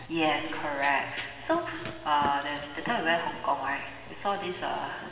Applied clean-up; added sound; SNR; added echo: none; Run; 16 dB; reverberation time 1.6 s.